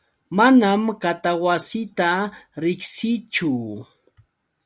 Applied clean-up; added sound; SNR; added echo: none; none; none; none.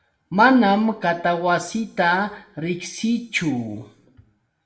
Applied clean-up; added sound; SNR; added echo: none; none; none; reverberation time 0.5 s.